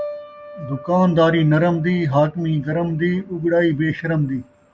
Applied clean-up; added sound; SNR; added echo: none; Piano; 19 dB; none.